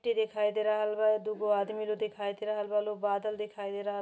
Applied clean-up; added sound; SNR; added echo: none; none; none; none.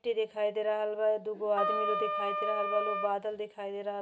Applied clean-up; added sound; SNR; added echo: none; Wind instrument, woodwind instrument; 0 dB; none.